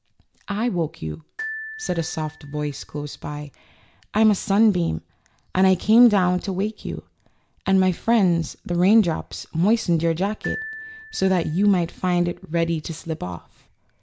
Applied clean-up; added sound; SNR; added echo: none; Glockenspiel; 17 dB; none.